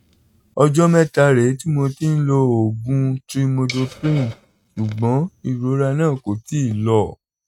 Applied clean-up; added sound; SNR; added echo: neural mask model RNNoise.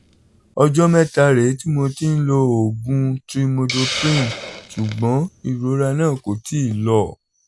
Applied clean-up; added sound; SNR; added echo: none; Hiss; 15 dB; none.